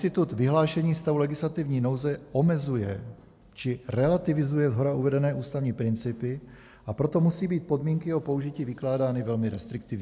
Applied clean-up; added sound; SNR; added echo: none; none; none; none.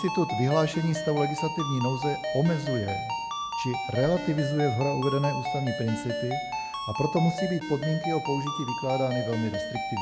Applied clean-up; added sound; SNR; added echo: none; Ringtone; 4 dB; none.